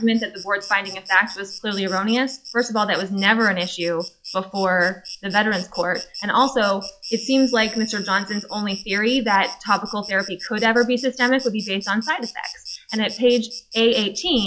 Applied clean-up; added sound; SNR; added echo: classical method log-MMSE.